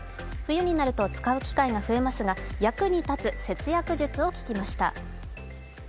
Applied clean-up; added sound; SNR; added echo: none; none; none; none.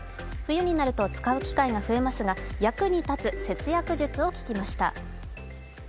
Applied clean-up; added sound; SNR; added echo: none; Plucked string instrument; 17 dB; none.